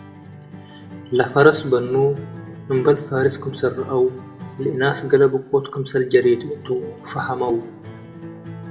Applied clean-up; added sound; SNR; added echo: none; Acoustic guitar; 17 dB; reverberation time 1.2 s.